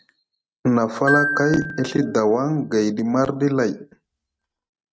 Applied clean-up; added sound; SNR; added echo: neural mask model RNNoise.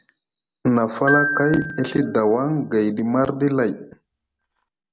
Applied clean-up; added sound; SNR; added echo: none; Glockenspiel; 8 dB; none.